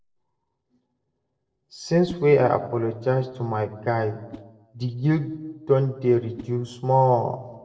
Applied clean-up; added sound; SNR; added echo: neural separator model SepFormer DNS4.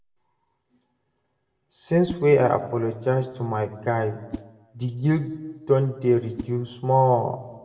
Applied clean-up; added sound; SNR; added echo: none; Whoosh, swoosh, swish; 20 dB; reverberation time 0.9 s.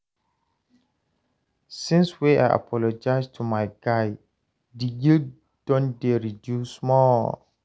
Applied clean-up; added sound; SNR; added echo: none; none; none; none.